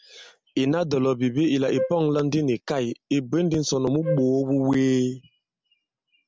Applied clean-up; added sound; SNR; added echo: none; Wind instrument, woodwind instrument; 9 dB; none.